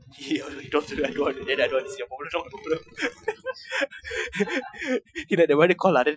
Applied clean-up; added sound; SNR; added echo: classical method Wiener filter.